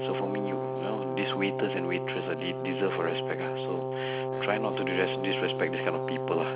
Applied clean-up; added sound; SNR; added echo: none; Brass instrument; 0 dB; none.